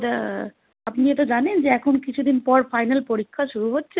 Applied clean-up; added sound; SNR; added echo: none; none; none; none.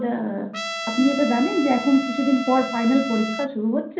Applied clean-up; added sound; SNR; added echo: none; Trumpet; 9 dB; reverberation time 0.6 s.